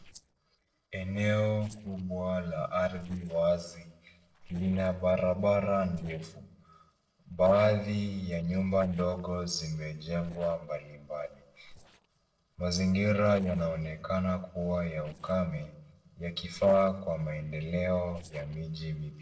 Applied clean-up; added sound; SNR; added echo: neural separator model SepFormer DNS4.